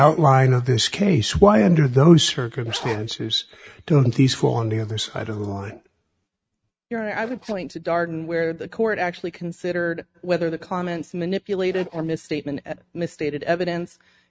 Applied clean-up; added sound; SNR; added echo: neural mask model RNNoise.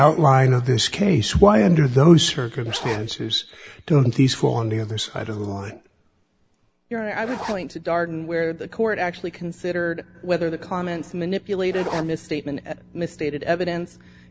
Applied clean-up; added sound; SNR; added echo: none; Zipper (clothing); 12 dB; none.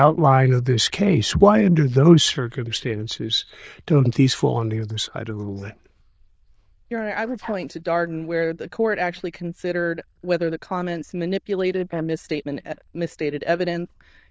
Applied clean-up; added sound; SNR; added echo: neural diffusion model UNIVERSE++.